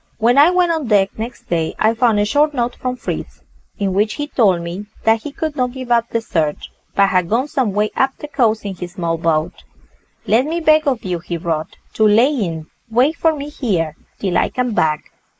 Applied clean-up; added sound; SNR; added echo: neural mask model Resemble Enhance denoiser.